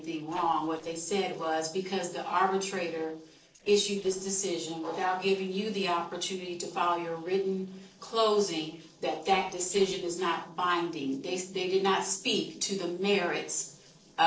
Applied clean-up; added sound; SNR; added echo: neural separator model SepFormer DNS4.